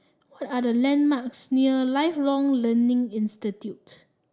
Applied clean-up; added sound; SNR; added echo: none; none; none; none.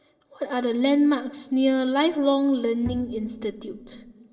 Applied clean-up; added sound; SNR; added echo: none; Bowed string instrument; 13 dB; reverberation time 2.7 s.